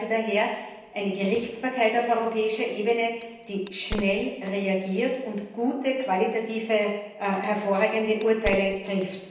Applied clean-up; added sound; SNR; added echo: none; Crack; 17 dB; reverberation time 0.9 s.